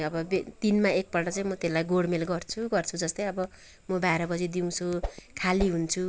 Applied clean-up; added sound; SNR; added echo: none; Whoosh, swoosh, swish; 8 dB; none.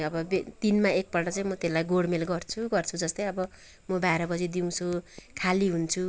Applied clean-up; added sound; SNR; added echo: none; none; none; none.